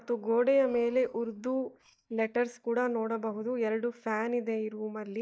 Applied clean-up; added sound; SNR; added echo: neural mask model DeepFilterNet 3.